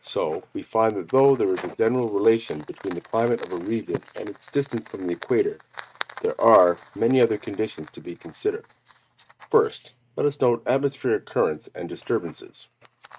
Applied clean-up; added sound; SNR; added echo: neural mask model RNNoise.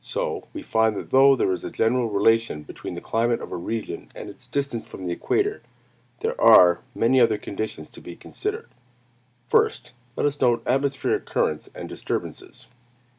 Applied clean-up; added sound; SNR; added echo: none; none; none; none.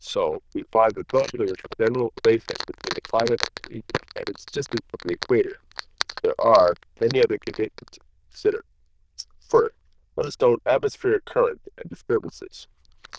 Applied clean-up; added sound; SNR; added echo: neural diffusion model UNIVERSE++.